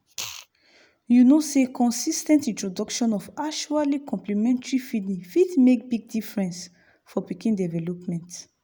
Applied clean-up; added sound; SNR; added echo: none; none; none; none.